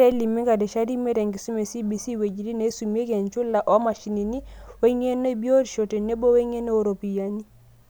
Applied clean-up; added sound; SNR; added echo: none; none; none; none.